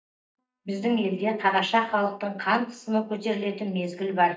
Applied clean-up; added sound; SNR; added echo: neural mask model DeepFilterNet 3.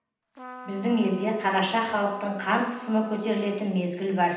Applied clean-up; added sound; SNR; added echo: none; Trumpet; 17 dB; reverberation time 0.9 s.